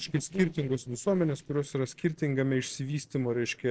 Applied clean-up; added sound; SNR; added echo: neural separator model SepFormer DNS4.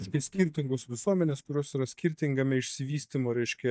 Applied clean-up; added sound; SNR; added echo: neural mask model DeepFilterNet 3.